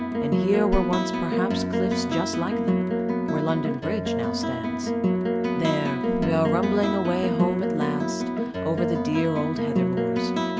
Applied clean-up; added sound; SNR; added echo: none; Plucked string instrument; -3 dB; none.